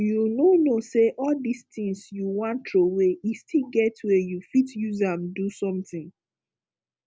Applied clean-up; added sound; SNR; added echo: none; none; none; none.